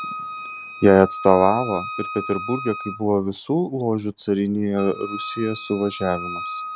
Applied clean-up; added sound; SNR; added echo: none; Wind instrument, woodwind instrument; 11 dB; none.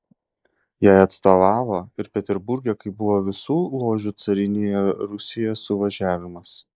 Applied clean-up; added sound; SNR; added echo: neural mask model Resemble Enhance denoiser.